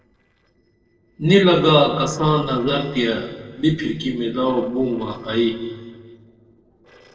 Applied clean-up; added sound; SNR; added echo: neural separator model SepFormer DNS4.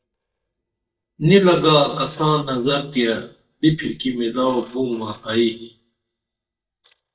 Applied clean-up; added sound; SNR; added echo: neural mask model DeepFilterNet 3.